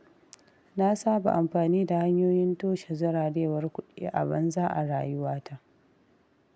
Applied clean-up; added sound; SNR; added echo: none; none; none; none.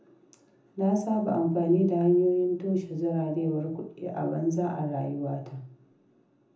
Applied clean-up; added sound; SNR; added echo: none; none; none; reverberation time 0.6 s.